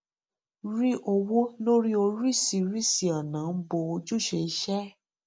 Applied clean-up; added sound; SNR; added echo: none; none; none; none.